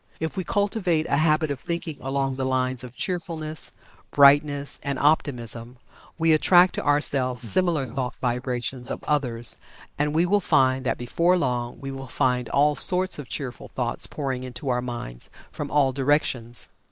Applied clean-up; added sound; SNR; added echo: neural mask model Resemble Enhance denoiser.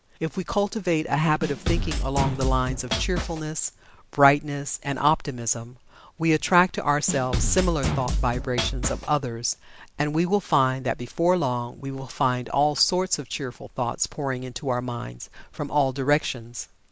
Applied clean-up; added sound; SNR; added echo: none; Drum kit; 1 dB; none.